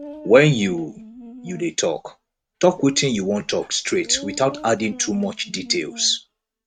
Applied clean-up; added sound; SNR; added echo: neural mask model RNNoise.